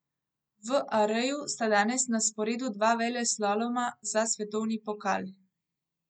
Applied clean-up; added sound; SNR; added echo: none; none; none; none.